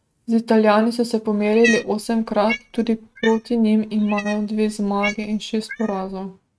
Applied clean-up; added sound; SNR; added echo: neural mask model RNNoise.